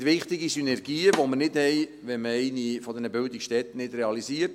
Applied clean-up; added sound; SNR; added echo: none; Snare drum; 11 dB; none.